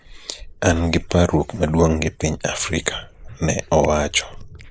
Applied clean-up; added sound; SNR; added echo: neural mask model Resemble Enhance denoiser.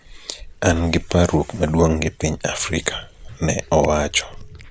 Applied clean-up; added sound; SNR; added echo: none; Cat; 19 dB; none.